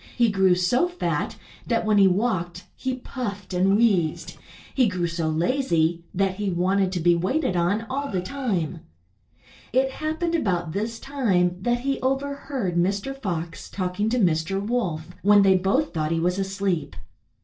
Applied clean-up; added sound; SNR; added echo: neural separator model SepFormer DNS4.